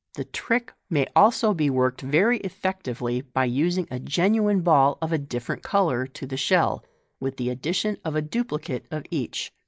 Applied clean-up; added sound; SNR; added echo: none; none; none; none.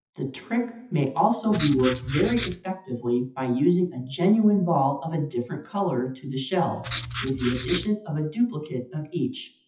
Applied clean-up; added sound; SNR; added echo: classical method WPE with log-MMSE.